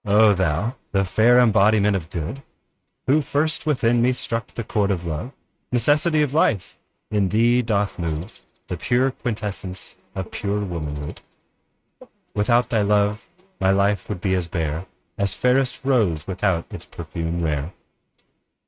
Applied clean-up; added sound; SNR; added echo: neural mask model RNNoise.